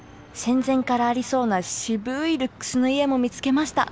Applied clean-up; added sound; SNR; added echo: none; none; none; none.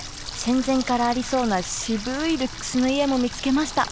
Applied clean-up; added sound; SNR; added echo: none; Water tap, faucet; 11 dB; none.